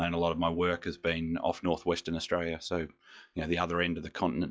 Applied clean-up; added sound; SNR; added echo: classical method log-MMSE.